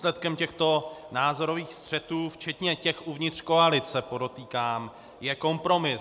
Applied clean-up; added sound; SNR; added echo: none; none; none; none.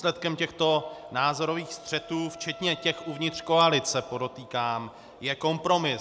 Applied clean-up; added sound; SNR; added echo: none; Wind instrument, woodwind instrument; 20 dB; none.